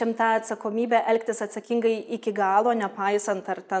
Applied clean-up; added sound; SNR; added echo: neural mask model Resemble Enhance denoiser.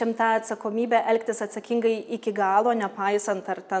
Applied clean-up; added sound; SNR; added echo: none; none; none; none.